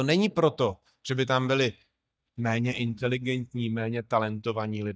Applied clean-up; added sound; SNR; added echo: neural mask model DeepFilterNet 3.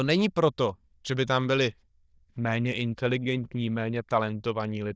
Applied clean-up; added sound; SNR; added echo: neural diffusion model UNIVERSE++.